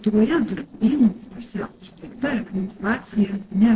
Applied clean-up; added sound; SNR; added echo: neural separator model SepFormer DNS4.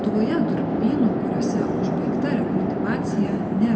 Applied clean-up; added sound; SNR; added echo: none; Chatter / Traffic noise, roadway noise / Train; -2 dB; reverberation time 1.3 s.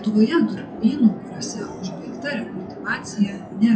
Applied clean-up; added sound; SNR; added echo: classical method WPE with log-MMSE.